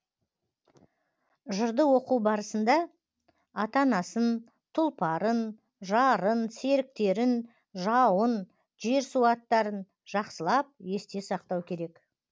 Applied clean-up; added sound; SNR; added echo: none; none; none; none.